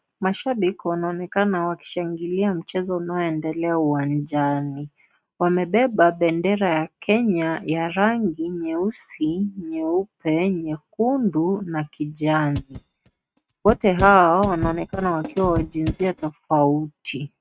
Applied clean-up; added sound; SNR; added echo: neural mask model RNNoise.